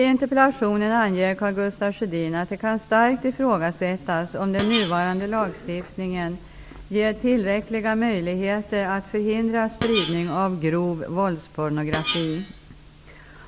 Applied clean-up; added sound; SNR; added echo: none; Screech; 6 dB; none.